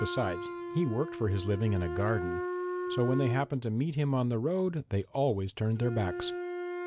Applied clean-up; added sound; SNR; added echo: none; Wind instrument, woodwind instrument; 7 dB; none.